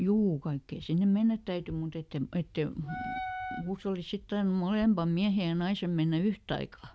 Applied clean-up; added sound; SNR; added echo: none; Wind instrument, woodwind instrument; 9 dB; none.